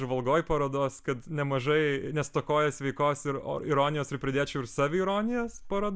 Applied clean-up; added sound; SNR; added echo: none; none; none; none.